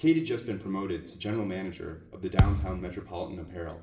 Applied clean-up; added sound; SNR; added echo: none; Thump, thud; -4 dB; reverberation time 0.7 s.